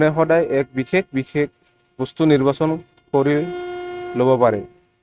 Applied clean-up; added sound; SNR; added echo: neural mask model RNNoise.